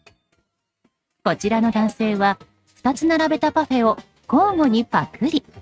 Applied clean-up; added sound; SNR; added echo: neural mask model RNNoise.